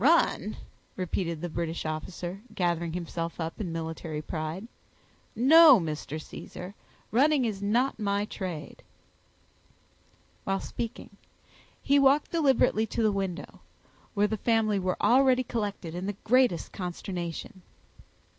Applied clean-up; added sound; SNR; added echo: none; none; none; none.